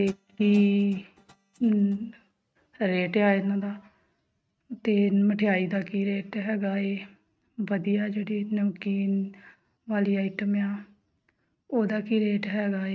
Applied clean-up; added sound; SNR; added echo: neural mask model RNNoise.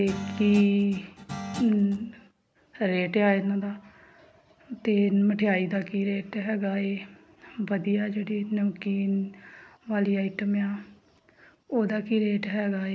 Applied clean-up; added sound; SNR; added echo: none; Guitar; 11 dB; none.